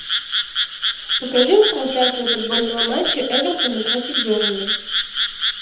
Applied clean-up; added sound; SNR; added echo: none; Frog; 0 dB; reverberation time 0.8 s.